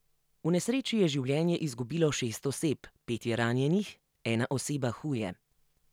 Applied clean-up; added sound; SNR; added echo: none; none; none; none.